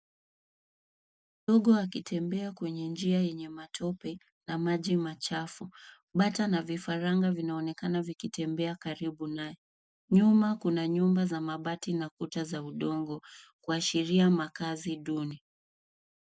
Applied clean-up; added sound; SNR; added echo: none; none; none; none.